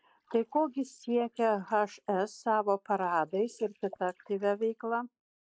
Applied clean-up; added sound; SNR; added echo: neural mask model Resemble Enhance denoiser.